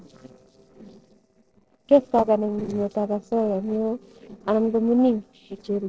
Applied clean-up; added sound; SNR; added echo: neural separator model SepFormer DNS4.